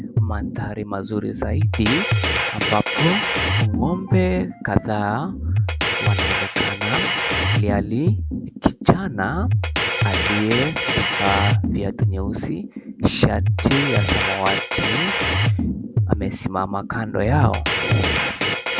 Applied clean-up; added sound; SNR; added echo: none; Drum kit; -2 dB; none.